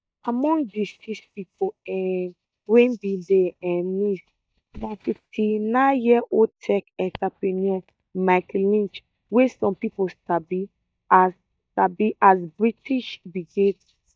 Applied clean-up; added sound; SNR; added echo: neural mask model DeepFilterNet 3.